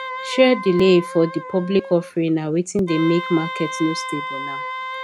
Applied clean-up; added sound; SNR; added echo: none; Wind instrument, woodwind instrument; 10 dB; none.